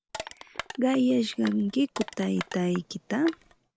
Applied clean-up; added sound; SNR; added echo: none; Crushing; 14 dB; none.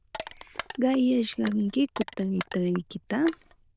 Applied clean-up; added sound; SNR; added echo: neural diffusion model UNIVERSE++.